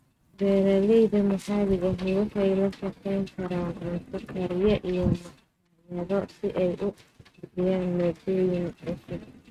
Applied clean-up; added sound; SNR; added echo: neural mask model RNNoise.